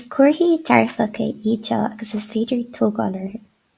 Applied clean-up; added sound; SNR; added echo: none; none; none; none.